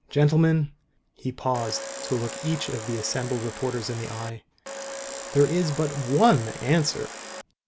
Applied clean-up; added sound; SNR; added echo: none; Domestic sounds, home sounds; 11 dB; none.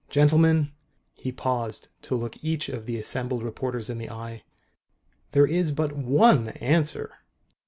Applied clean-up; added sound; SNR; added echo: none; none; none; none.